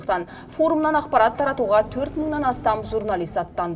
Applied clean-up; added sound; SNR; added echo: none; Car passing by; 18 dB; reverberation time 1.7 s.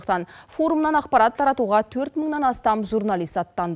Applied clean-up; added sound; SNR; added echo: none; none; none; none.